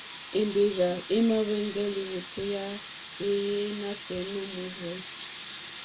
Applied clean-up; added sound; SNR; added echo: none; Sink (filling or washing) / Water tap, faucet; 6 dB; reverberation time 0.2 s.